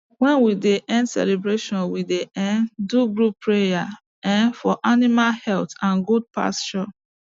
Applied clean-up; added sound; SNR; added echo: none; none; none; none.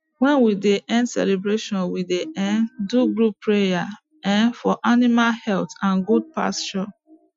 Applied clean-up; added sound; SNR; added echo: classical method Wiener filter.